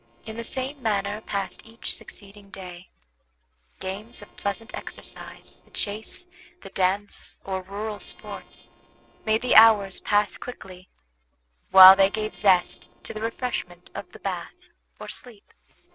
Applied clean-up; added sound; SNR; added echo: neural separator model SepFormer DNS4.